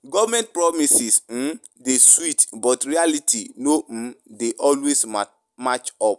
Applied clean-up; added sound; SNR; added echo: none; none; none; none.